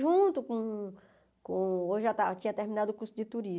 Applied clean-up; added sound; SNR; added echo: none; none; none; none.